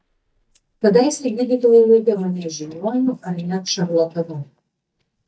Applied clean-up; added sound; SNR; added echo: neural mask model DeepFilterNet 3.